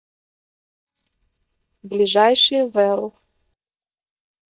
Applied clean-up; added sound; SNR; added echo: neural mask model DeepFilterNet 3.